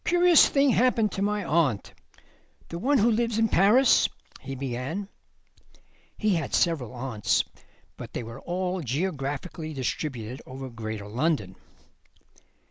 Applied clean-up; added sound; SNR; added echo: none; none; none; none.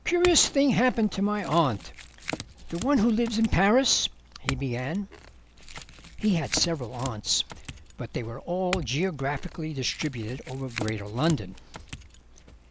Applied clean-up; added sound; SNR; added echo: none; Chink, clink / Domestic sounds, home sounds; 14 dB; none.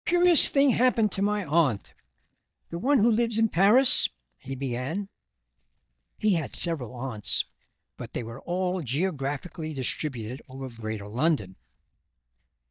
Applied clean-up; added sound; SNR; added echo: neural mask model DeepFilterNet 3.